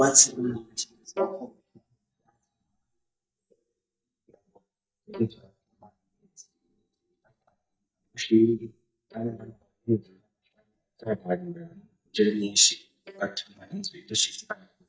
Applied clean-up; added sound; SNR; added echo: neural mask model DeepFilterNet 3.